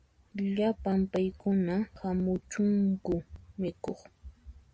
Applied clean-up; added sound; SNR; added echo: none; none; none; none.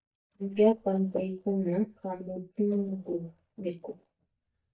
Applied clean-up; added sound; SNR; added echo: neural mask model DeepFilterNet 3.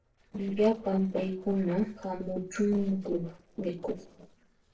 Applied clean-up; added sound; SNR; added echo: neural separator model SepFormer DNS4.